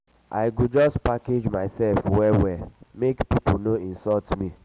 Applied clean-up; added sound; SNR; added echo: none; none; none; none.